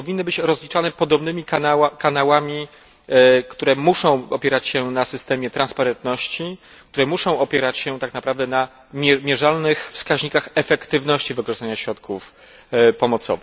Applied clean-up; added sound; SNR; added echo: none; none; none; none.